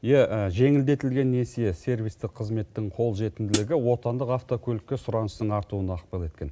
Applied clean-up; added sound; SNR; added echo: none; Hi-hat; 4 dB; none.